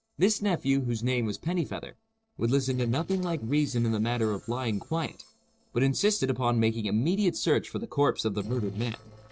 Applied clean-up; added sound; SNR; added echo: neural separator model SepFormer DNS4.